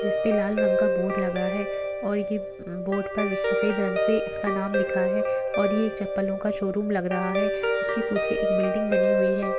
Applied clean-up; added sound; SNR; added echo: none; Guitar; -2 dB; none.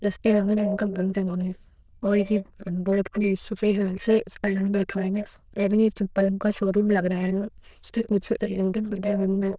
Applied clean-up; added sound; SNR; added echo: neural diffusion model UNIVERSE++.